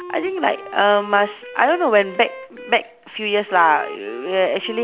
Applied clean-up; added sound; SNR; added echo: none; Wind instrument, woodwind instrument; 16 dB; none.